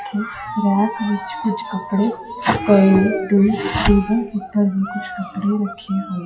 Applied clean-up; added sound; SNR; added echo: classical method WPE with log-MMSE.